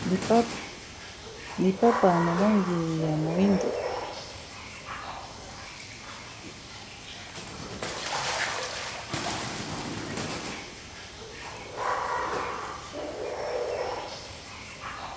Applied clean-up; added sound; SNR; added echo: none; Water / Splash, splatter; 3 dB; none.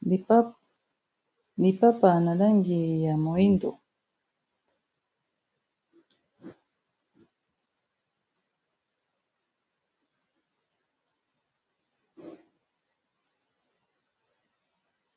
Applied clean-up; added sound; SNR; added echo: none; none; none; none.